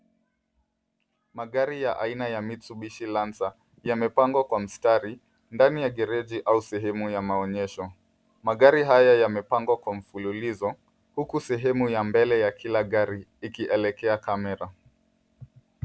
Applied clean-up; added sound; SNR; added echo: none; none; none; none.